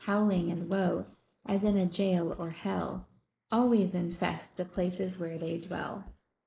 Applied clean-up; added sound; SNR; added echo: neural mask model Resemble Enhance denoiser.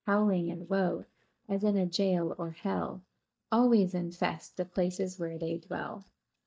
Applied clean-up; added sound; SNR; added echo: neural mask model DeepFilterNet 3.